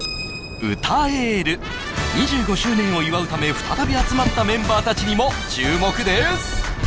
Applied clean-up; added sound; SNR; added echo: none; Waves, surf; 7 dB; none.